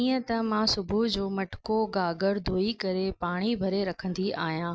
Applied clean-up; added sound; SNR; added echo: none; none; none; none.